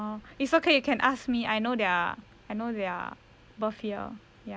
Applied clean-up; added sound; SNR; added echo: none; none; none; none.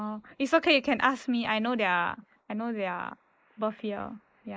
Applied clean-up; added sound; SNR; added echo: neural mask model Resemble Enhance denoiser.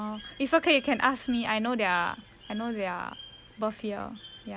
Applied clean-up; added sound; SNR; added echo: none; Bird; 19 dB; none.